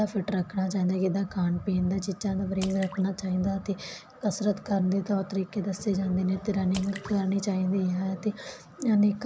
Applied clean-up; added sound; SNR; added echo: none; Drip / Splash, splatter; 20 dB; none.